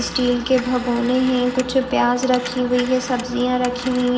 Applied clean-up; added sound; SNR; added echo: none; Telephone; 17 dB; reverberation time 2.2 s.